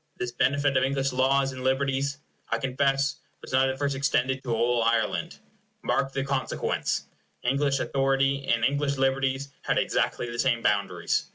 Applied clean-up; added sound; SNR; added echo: none; none; none; none.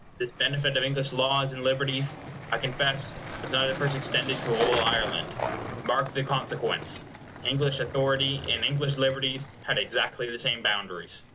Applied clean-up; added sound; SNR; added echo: none; Skateboard; 9 dB; none.